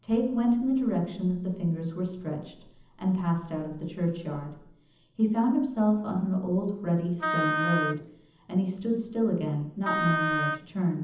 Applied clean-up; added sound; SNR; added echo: none; Wind instrument, woodwind instrument; 1 dB; reverberation time 0.8 s.